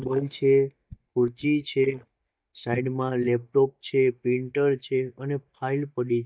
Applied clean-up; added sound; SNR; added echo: neural mask model DeepFilterNet 3.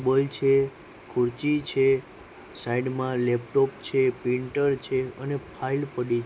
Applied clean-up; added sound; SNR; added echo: none; none; none; none.